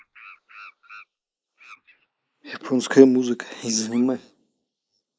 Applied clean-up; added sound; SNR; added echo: neural mask model Resemble Enhance denoiser.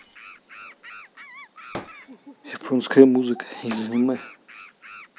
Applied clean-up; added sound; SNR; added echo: none; Animal + Shatter; 18 dB; none.